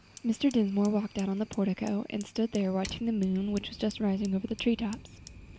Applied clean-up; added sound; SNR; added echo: none; Fire; 19 dB; none.